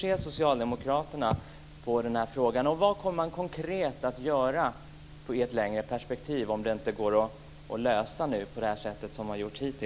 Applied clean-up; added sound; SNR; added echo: none; none; none; none.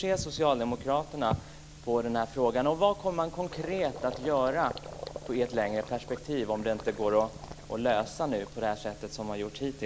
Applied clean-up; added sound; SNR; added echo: none; Gurgling; 17 dB; none.